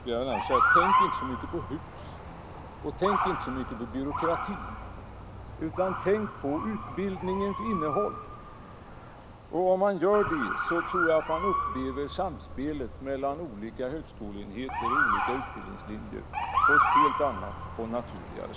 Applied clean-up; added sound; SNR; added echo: none; Motor vehicle (road) / Siren; -1 dB; none.